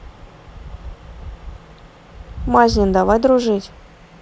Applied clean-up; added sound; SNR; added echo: none; none; none; none.